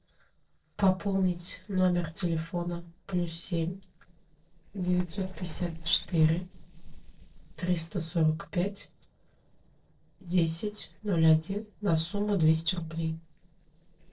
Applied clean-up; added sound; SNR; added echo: neural separator model SepFormer DNS4.